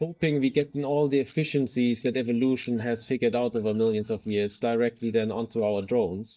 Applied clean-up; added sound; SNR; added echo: neural mask model DeepFilterNet 3.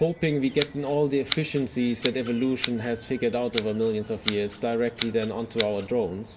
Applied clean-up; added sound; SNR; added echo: none; Scissors; 11 dB; reverberation time 1.9 s.